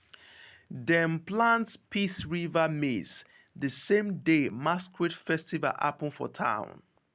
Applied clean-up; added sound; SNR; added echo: none; none; none; none.